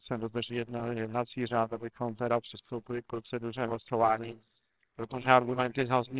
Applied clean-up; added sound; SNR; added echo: neural separator model SepFormer WHAMR!.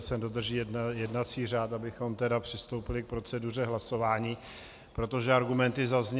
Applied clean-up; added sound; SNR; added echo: none; none; none; none.